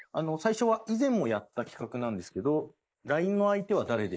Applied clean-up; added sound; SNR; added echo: neural mask model Resemble Enhance denoiser.